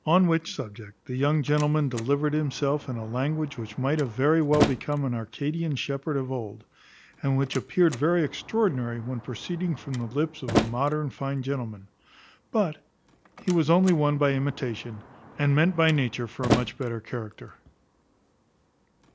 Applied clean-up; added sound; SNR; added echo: none; Slam; 10 dB; none.